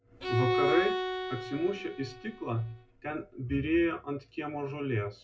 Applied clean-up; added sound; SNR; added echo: none; Bowed string instrument; 1 dB; reverberation time 0.2 s.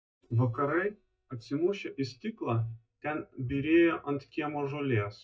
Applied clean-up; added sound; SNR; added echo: neural mask model DeepFilterNet 3.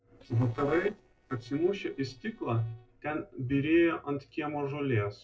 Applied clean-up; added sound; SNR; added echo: neural separator model SepFormer DNS4.